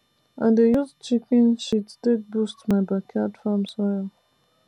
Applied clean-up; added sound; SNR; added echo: none; none; none; none.